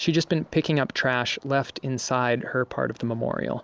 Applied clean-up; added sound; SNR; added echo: none; none; none; none.